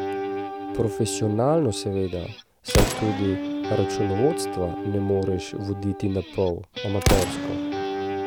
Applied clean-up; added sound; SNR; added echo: none; Guitar + Explosion; 2 dB; none.